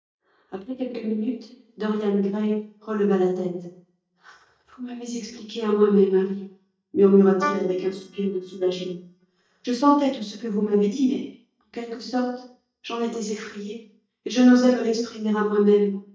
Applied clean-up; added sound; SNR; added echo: neural mask model DeepFilterNet 3.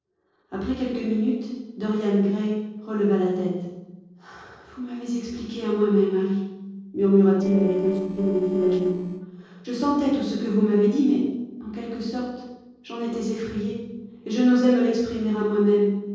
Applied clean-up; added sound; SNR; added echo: neural separator model SepFormer DNS4.